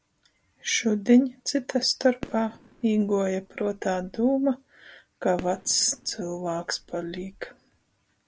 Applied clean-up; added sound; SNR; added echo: none; Fireworks; 19 dB; none.